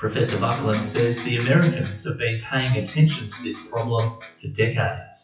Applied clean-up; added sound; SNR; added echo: classical method WPE with log-MMSE.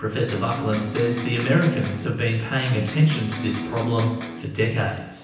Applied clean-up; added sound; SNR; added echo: none; Electric guitar; 7 dB; reverberation time 0.9 s.